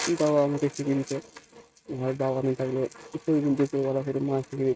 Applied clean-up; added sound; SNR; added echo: neural mask model RNNoise.